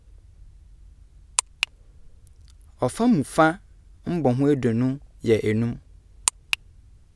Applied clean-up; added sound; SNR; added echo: none; none; none; none.